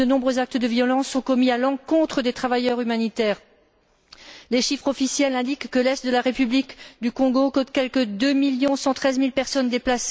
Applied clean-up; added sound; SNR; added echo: none; none; none; none.